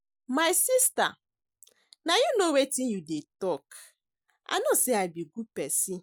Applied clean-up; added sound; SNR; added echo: none; none; none; none.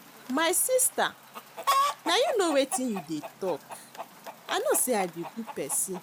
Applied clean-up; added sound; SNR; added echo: none; Chicken, rooster; 6 dB; none.